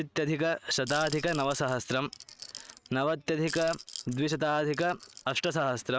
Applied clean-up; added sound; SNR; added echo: neural mask model RNNoise.